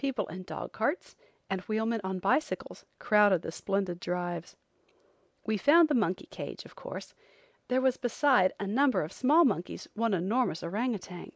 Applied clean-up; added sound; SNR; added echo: none; none; none; none.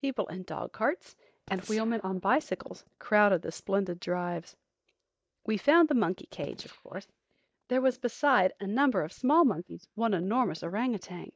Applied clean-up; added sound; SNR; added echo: neural mask model DeepFilterNet 3.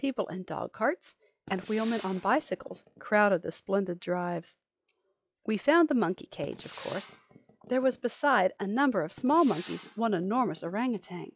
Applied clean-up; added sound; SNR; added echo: classical method log-MMSE.